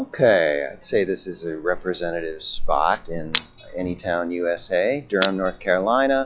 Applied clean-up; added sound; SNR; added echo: classical method log-MMSE.